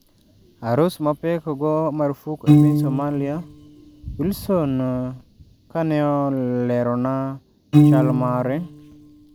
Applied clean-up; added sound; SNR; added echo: none; Piano; 0 dB; none.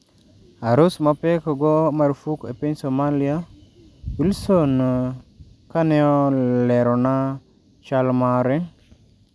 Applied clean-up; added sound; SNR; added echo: none; none; none; none.